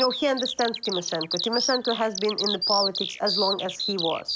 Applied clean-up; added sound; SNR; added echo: none; Bird vocalization, bird call, bird song; 2 dB; none.